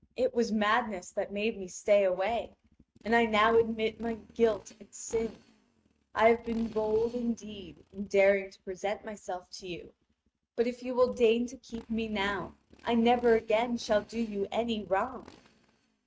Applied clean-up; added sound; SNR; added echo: neural mask model RNNoise.